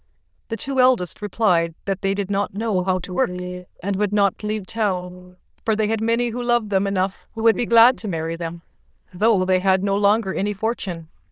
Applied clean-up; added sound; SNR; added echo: neural diffusion model UNIVERSE++.